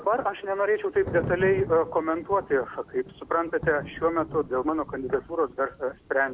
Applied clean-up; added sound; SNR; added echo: none; Thunder; 13 dB; none.